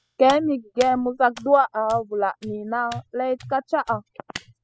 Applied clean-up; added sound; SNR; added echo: classical method spectral subtraction.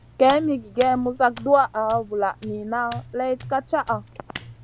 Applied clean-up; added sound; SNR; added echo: none; Hands; 16 dB; none.